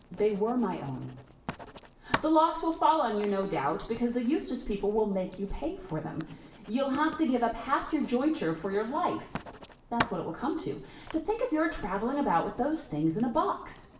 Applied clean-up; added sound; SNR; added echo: none; Writing; 14 dB; reverberation time 0.8 s.